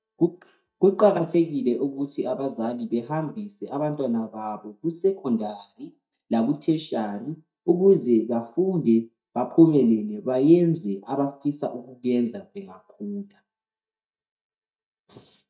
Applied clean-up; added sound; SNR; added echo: neural mask model DeepFilterNet 3.